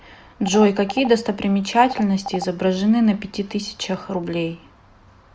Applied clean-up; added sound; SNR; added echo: none; Telephone; 13 dB; none.